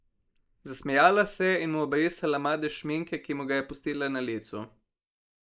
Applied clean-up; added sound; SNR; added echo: neural mask model Resemble Enhance denoiser.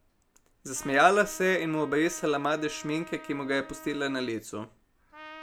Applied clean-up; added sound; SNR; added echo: none; Trumpet; 19 dB; none.